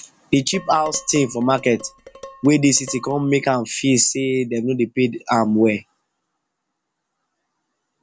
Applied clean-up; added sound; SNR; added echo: none; Dishes, pots, and pans; 20 dB; none.